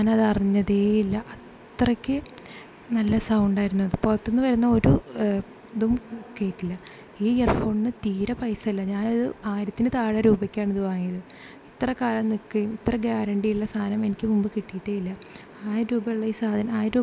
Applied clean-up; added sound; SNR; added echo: none; none; none; none.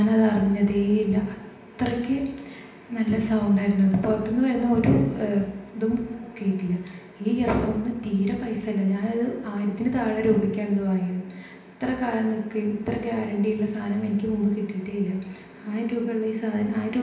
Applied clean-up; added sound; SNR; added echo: none; none; none; reverberation time 0.9 s.